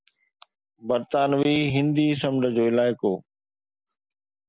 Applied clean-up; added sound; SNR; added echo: none; none; none; none.